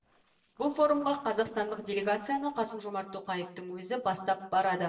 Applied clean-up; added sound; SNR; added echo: neural separator model SepFormer DNS4.